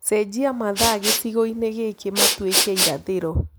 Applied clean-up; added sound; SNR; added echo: none; Respiratory sounds; 1 dB; none.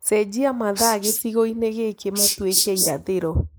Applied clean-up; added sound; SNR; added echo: neural mask model Resemble Enhance denoiser.